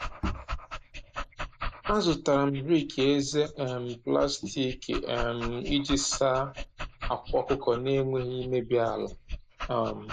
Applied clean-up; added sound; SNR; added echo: neural mask model Resemble Enhance denoiser.